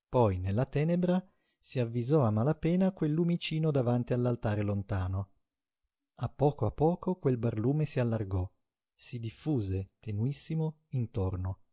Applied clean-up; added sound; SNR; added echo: none; none; none; none.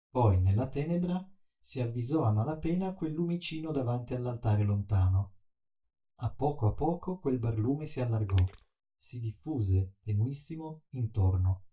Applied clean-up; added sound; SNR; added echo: neural mask model DeepFilterNet 3.